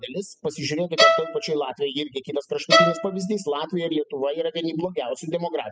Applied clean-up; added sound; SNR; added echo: classical method spectral subtraction.